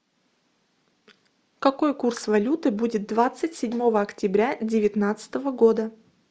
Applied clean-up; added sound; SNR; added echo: none; none; none; none.